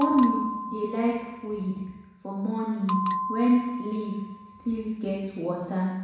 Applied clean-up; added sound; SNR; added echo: none; Bell; 7 dB; reverberation time 1.1 s.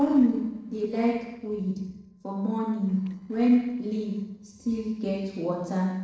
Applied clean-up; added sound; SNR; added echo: neural separator model SepFormer DNS4.